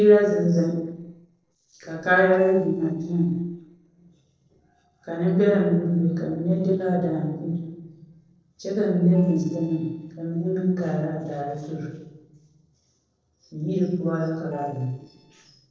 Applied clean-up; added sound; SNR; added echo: neural separator model SepFormer DNS4.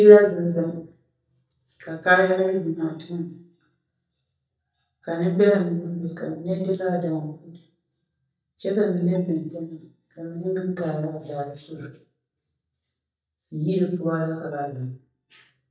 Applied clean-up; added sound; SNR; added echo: neural mask model DeepFilterNet 3.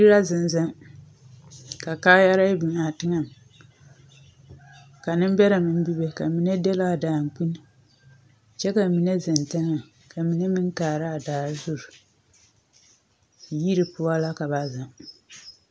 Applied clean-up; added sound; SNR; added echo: none; none; none; none.